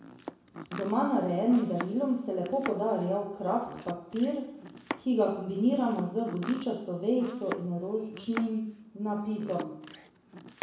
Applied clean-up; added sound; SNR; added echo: none; Domestic sounds, home sounds; 13 dB; reverberation time 0.6 s.